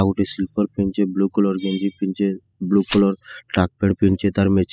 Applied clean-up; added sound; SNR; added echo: classical method spectral subtraction.